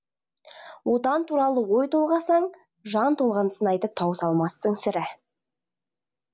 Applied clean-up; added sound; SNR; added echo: none; none; none; none.